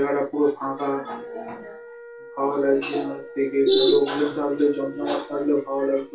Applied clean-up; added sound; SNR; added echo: none; Wind instrument, woodwind instrument; 18 dB; reverberation time 0.2 s.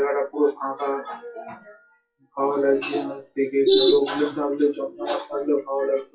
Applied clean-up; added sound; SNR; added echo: classical method WPE with log-MMSE.